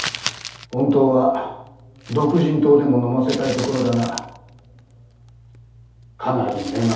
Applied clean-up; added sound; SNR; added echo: none; Crumpling, crinkling; 14 dB; reverberation time 2.2 s.